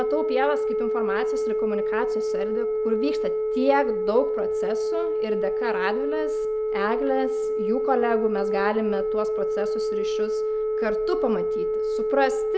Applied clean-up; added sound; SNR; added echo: none; Telephone; -3 dB; none.